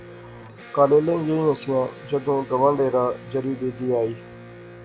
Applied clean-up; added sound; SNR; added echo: none; Electric guitar; 18 dB; none.